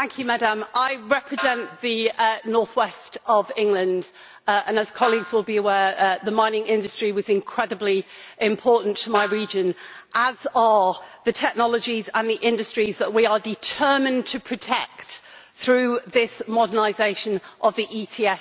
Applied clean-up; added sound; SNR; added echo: none; Snare drum; 14 dB; none.